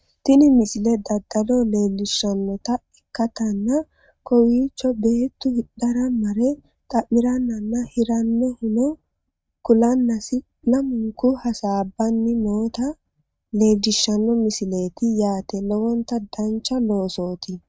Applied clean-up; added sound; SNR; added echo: neural mask model RNNoise.